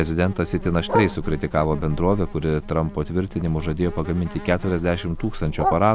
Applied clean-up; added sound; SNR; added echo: none; Insect + Bark; 8 dB; none.